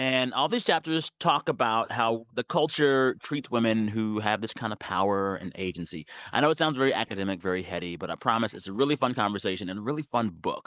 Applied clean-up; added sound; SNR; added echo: neural mask model Resemble Enhance denoiser.